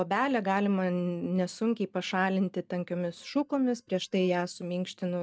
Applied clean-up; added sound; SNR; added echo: neural mask model DeepFilterNet 3.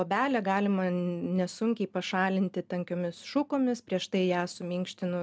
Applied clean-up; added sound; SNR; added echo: none; none; none; none.